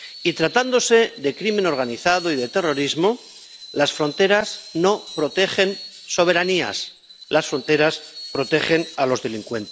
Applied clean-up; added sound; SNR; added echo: none; Screech; 18 dB; none.